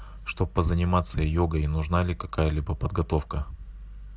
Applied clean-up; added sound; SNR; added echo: none; none; none; none.